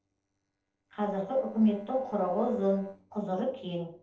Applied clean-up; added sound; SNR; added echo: neural separator model SepFormer DNS4.